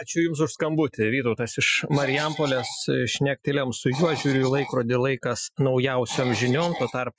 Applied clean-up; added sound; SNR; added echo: classical method Wiener filter.